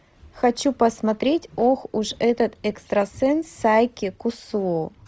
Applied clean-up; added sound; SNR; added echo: none; none; none; none.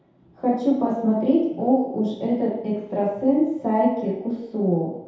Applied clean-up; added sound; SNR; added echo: none; none; none; reverberation time 0.8 s.